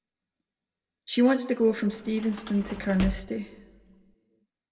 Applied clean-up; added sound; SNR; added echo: none; Sliding door / Slam; 11 dB; reverberation time 1.1 s.